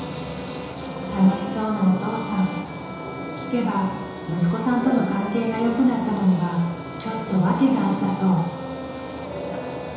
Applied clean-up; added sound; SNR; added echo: none; Bowed string instrument; 15 dB; reverberation time 1.0 s.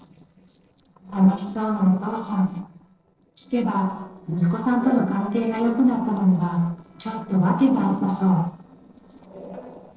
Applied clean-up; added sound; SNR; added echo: neural separator model SepFormer DNS4.